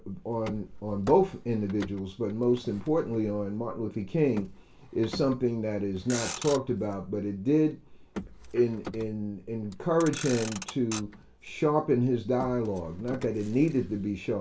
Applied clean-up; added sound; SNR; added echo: none; Motor vehicle (road); 15 dB; reverberation time 0.3 s.